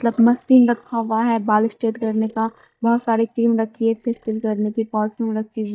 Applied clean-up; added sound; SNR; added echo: neural mask model DeepFilterNet 3.